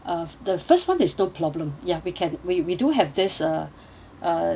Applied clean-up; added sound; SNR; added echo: none; none; none; none.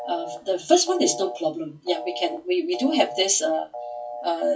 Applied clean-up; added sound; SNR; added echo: classical method WPE with log-MMSE.